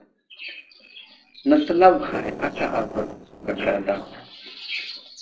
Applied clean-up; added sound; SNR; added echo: neural separator model SepFormer DNS4.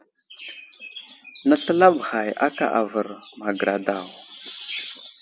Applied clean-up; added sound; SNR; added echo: none; none; none; none.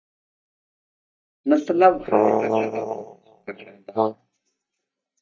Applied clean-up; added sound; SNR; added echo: neural mask model DeepFilterNet 3.